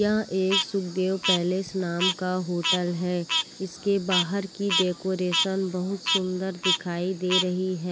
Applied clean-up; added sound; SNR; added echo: none; Frog; 4 dB; none.